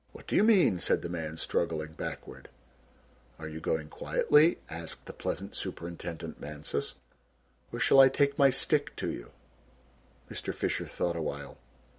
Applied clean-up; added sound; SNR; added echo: none; none; none; none.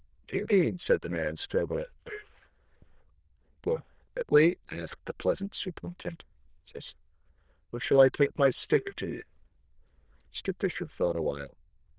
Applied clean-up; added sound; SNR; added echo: neural diffusion model UNIVERSE++.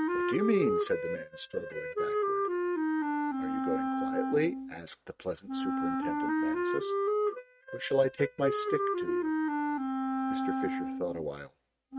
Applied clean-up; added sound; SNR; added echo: neural mask model RNNoise.